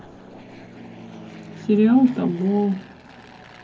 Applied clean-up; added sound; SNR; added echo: none; Fixed-wing aircraft, airplane; 18 dB; reverberation time 0.3 s.